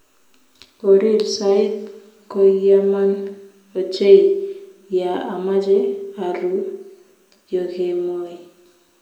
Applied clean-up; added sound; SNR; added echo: none; none; none; reverberation time 0.7 s.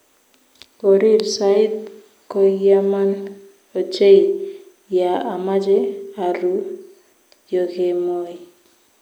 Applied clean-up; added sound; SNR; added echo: none; none; none; none.